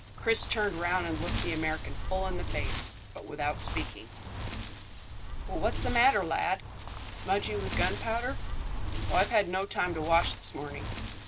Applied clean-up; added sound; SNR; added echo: none; Wind; 3 dB; none.